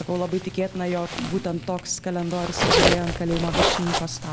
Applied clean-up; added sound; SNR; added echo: none; Zipper (clothing); 0 dB; none.